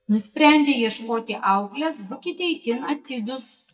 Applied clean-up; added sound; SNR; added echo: neural mask model DeepFilterNet 3.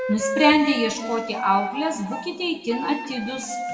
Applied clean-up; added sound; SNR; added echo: none; Wind instrument, woodwind instrument; 7 dB; reverberation time 1.5 s.